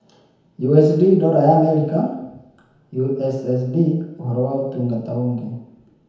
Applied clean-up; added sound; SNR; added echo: none; none; none; reverberation time 1.0 s.